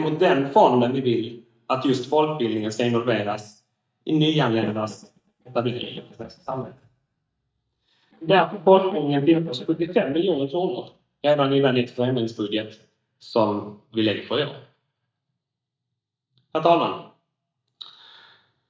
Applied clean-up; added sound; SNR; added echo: neural mask model DeepFilterNet 3.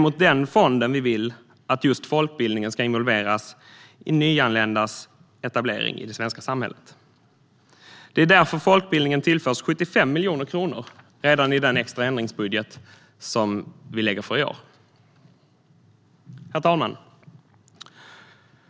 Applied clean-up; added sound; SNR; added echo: none; none; none; none.